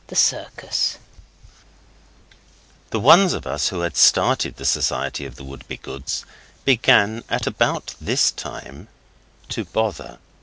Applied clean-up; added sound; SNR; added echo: none; none; none; none.